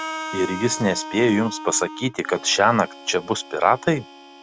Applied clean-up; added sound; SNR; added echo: none; Harmonica; 13 dB; none.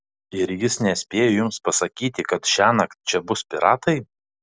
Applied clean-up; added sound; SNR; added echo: none; none; none; none.